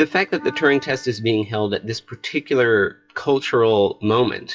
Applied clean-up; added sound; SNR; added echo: classical method WPE with log-MMSE.